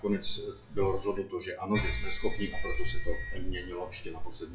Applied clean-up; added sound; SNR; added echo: classical method WPE with log-MMSE.